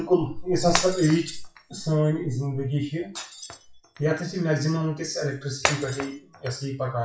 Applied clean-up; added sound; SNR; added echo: classical method WPE with log-MMSE.